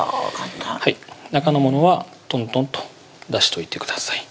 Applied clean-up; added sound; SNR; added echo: none; none; none; none.